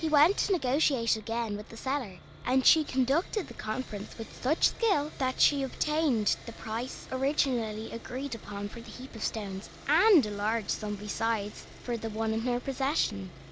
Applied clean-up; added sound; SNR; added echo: none; Sawing; 18 dB; none.